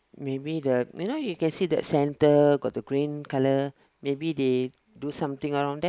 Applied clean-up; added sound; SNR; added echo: none; none; none; none.